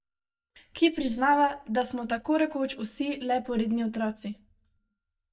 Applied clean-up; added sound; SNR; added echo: neural mask model DeepFilterNet 3.